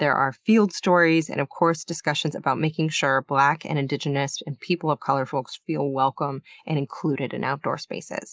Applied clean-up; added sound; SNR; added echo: none; none; none; none.